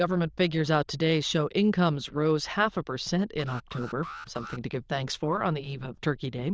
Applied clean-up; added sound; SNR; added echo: neural diffusion model UNIVERSE++.